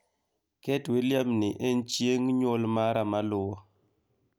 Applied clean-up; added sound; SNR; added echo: none; none; none; none.